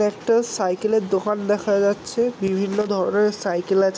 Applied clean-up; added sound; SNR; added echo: none; none; none; none.